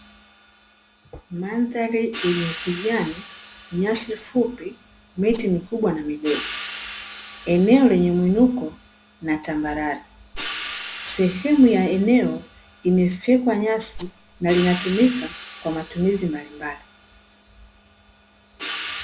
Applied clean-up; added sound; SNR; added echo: none; Hi-hat + Rattle; 15 dB; none.